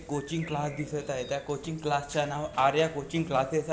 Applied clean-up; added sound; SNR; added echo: none; Burping, eructation + Bird; 19 dB; none.